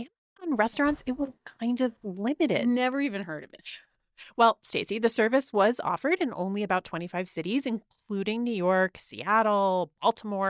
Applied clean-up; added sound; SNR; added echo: neural mask model DeepFilterNet 3.